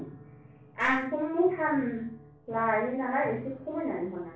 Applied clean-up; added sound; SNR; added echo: none; Piano; 19 dB; reverberation time 0.4 s.